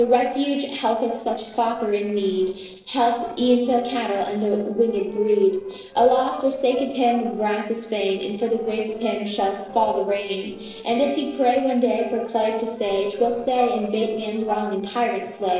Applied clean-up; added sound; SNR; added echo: neural separator model SepFormer DNS4.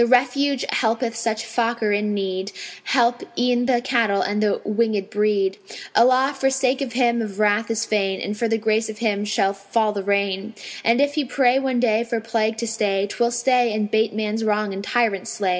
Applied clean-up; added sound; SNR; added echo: none; none; none; none.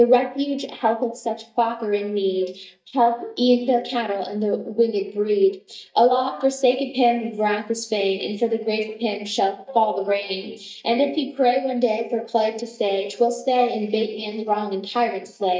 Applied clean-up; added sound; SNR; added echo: neural mask model DeepFilterNet 3.